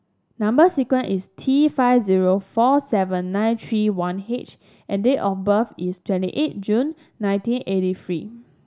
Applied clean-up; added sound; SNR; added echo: none; none; none; none.